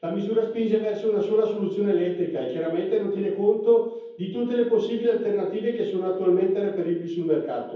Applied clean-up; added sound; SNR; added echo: none; none; none; reverberation time 0.9 s.